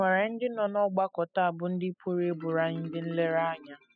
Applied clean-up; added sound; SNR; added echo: classical method spectral subtraction.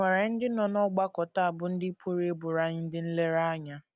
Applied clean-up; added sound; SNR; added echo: none; none; none; none.